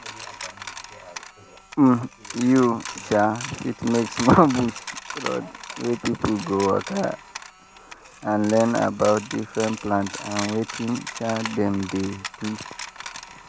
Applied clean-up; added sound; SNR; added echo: none; Coin (dropping); 13 dB; none.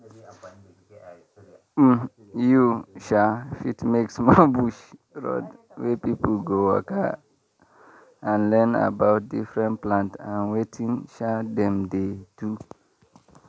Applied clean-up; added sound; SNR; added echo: none; none; none; none.